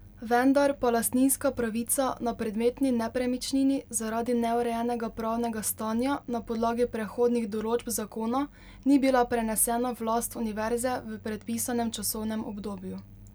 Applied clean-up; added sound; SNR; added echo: none; none; none; none.